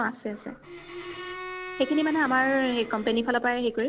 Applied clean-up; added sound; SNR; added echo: none; Bowed string instrument; 14 dB; none.